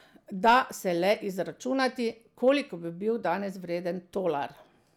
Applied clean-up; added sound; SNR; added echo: none; none; none; none.